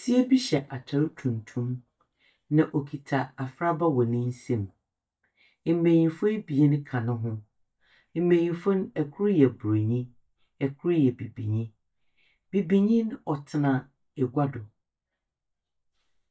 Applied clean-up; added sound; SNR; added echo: neural mask model DeepFilterNet 3.